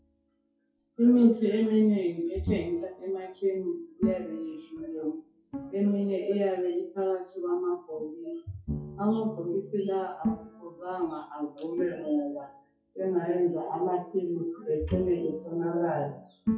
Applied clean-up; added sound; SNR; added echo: classical method WPE with log-MMSE.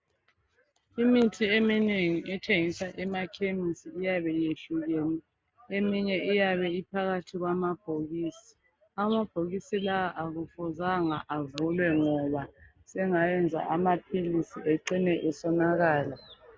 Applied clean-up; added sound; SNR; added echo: none; none; none; none.